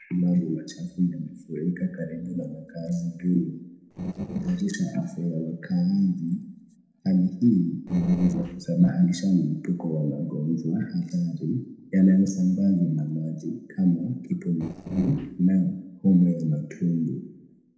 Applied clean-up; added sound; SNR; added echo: neural separator model SepFormer DNS4.